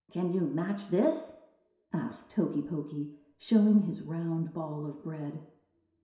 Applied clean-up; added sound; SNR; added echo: none; none; none; reverberation time 0.7 s.